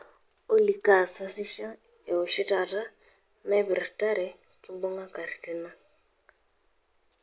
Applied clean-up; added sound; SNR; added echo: none; none; none; none.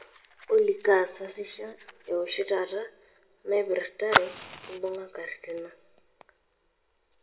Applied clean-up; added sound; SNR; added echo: none; Fire; 7 dB; reverberation time 0.7 s.